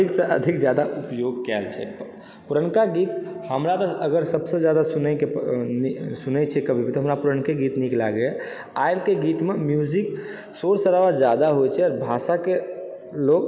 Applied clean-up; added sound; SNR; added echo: none; none; none; none.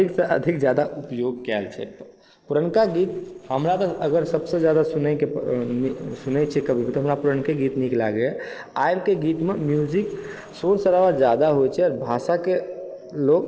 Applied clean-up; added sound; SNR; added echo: neural separator model SepFormer DNS4.